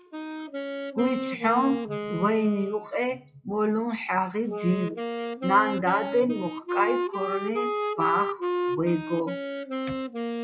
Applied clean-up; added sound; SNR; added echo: classical method WPE with log-MMSE.